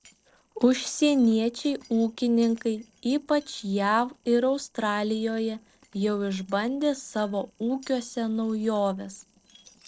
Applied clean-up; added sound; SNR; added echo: neural separator model SepFormer DNS4.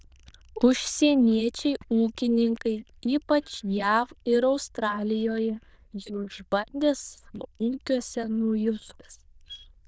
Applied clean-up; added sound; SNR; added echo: neural diffusion model UNIVERSE++.